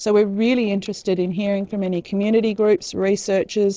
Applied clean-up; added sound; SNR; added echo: neural separator model SepFormer DNS4.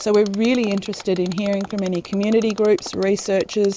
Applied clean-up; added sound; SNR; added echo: none; Mechanisms; 20 dB; none.